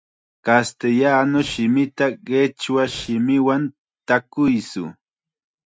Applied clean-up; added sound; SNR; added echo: neural mask model RNNoise.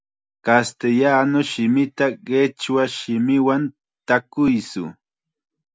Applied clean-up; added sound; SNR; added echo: none; none; none; none.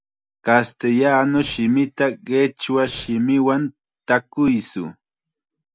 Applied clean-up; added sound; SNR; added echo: none; Breathing; 20 dB; none.